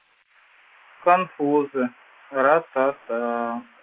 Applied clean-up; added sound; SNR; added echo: neural mask model Resemble Enhance denoiser.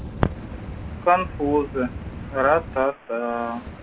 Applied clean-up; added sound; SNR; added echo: none; Fire; 11 dB; none.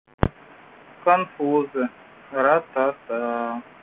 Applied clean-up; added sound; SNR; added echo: none; none; none; none.